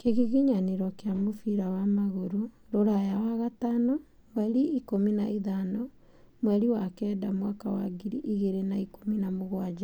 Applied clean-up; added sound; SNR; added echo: none; none; none; none.